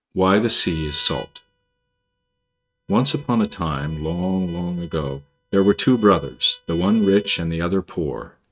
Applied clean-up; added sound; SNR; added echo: neural mask model RNNoise.